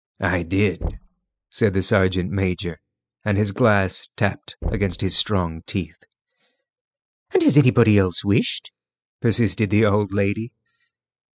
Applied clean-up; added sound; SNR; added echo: classical method spectral subtraction.